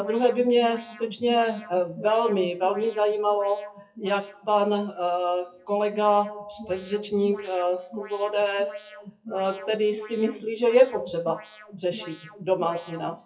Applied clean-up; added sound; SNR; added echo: classical method WPE with log-MMSE.